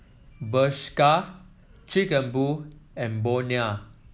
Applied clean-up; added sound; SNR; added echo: none; none; none; none.